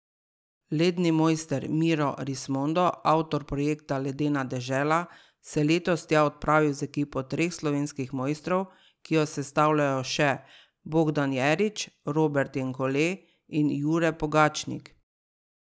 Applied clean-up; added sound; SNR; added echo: none; none; none; none.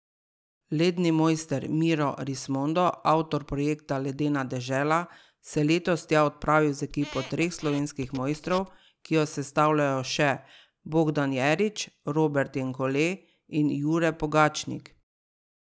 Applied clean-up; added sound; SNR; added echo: none; Squeak; 17 dB; none.